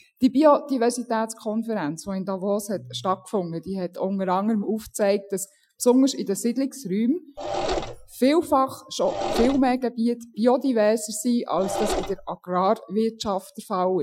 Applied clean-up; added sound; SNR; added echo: classical method Wiener filter.